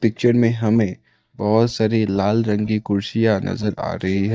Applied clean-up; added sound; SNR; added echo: neural mask model DeepFilterNet 3.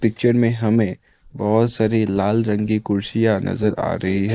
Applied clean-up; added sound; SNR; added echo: neural mask model Resemble Enhance denoiser.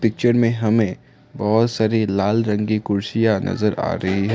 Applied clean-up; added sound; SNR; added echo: none; none; none; none.